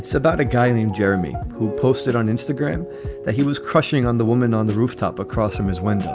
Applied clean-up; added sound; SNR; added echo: none; none; none; none.